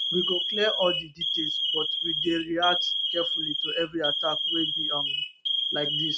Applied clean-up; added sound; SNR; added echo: none; Alarm; -3 dB; none.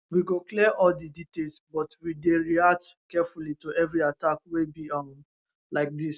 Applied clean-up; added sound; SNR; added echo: none; none; none; none.